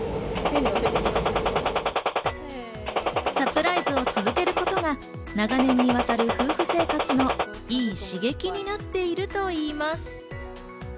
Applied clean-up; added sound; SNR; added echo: none; Gunshot, gunfire; -1 dB; none.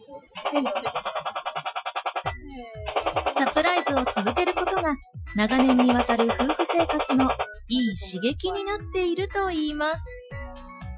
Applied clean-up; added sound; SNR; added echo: classical method Wiener filter.